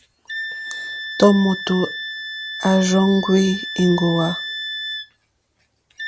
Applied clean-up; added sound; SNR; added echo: none; Wind instrument, woodwind instrument; 10 dB; none.